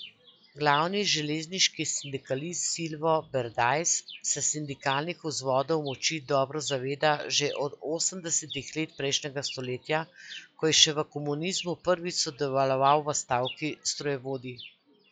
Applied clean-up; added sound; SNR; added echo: classical method log-MMSE.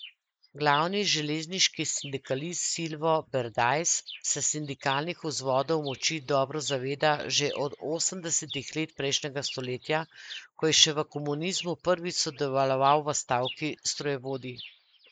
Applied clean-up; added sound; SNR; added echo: neural mask model Resemble Enhance denoiser.